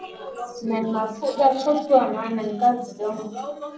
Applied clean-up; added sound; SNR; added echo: neural separator model SepFormer DNS4.